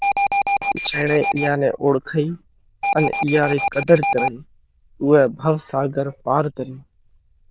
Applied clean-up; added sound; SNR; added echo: neural diffusion model UNIVERSE++.